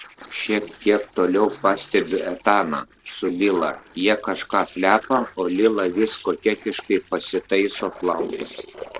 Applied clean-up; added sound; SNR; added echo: neural separator model SepFormer DNS4.